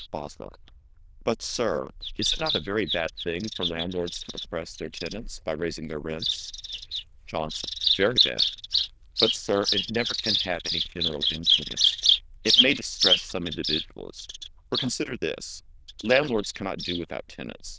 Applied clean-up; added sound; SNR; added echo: neural diffusion model UNIVERSE++.